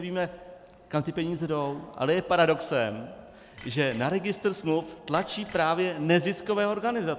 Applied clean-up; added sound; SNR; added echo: none; Bicycle bell; 19 dB; none.